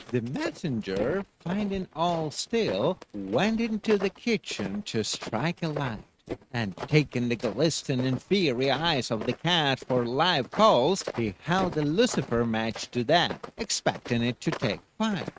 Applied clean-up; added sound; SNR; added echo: neural mask model RNNoise.